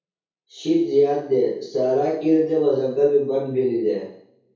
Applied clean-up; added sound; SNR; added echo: none; none; none; reverberation time 0.6 s.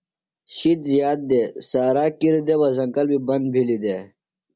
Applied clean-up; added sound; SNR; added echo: none; none; none; none.